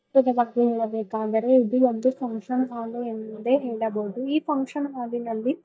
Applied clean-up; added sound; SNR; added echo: neural mask model DeepFilterNet 3.